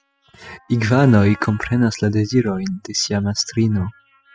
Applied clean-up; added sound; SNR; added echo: classical method spectral subtraction.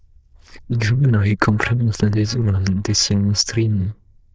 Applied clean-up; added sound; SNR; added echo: neural diffusion model UNIVERSE++.